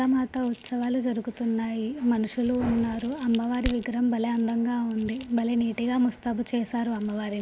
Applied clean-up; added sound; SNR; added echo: none; Crack; 18 dB; none.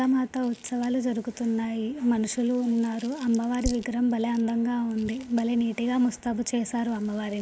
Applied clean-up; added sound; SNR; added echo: neural mask model Resemble Enhance denoiser.